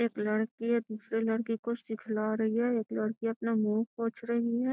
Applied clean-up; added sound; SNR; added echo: none; none; none; none.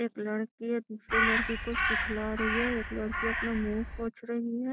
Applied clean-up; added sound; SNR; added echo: none; Crow; -2 dB; none.